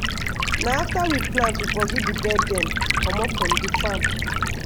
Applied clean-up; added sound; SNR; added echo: none; Stream; -5 dB; none.